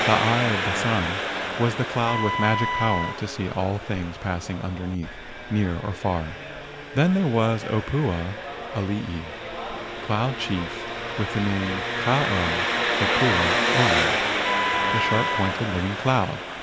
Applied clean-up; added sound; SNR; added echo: none; Engine + Wind instrument, woodwind instrument; 1 dB; none.